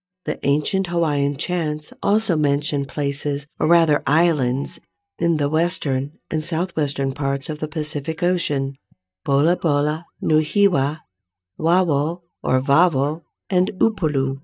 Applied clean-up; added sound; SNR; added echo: neural mask model DeepFilterNet 3.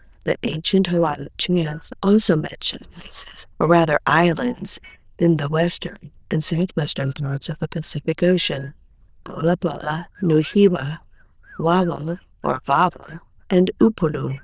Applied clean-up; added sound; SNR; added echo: neural diffusion model UNIVERSE++.